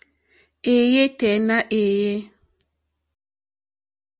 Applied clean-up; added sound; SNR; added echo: none; none; none; none.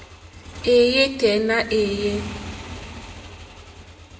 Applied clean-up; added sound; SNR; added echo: none; Motorcycle / Engine; 14 dB; reverberation time 1.3 s.